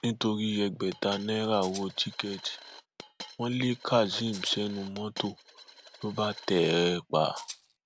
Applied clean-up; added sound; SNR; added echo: none; Rattle (instrument) + Coin (dropping); 16 dB; none.